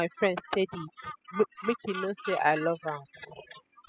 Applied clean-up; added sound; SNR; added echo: classical method spectral subtraction.